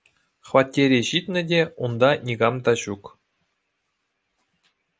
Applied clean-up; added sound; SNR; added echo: none; none; none; none.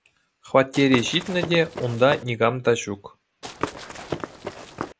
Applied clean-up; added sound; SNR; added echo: none; Walk, footsteps / Run; 9 dB; none.